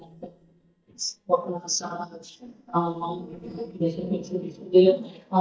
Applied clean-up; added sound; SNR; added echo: neural mask model DeepFilterNet 3.